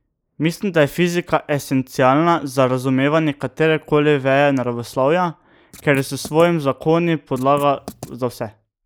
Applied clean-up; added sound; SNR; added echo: neural mask model Resemble Enhance denoiser.